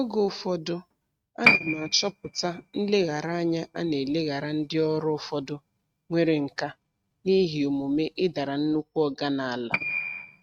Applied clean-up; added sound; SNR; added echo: neural mask model RNNoise.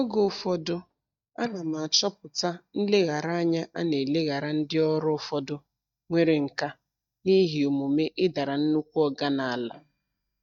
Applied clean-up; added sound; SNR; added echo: neural mask model DeepFilterNet 3.